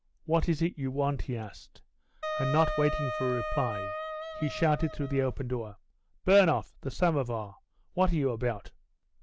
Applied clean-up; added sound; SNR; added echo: none; Wind instrument, woodwind instrument; 6 dB; none.